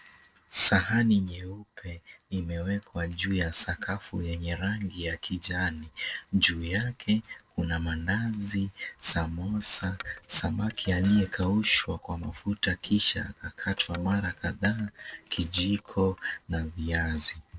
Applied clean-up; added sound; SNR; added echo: neural separator model SepFormer DNS4.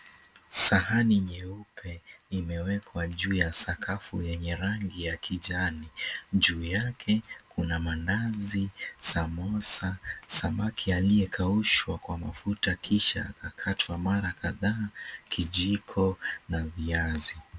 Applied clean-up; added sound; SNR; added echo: none; none; none; none.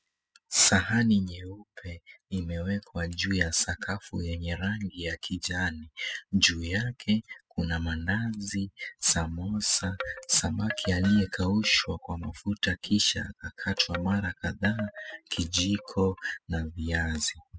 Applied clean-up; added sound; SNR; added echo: classical method spectral subtraction.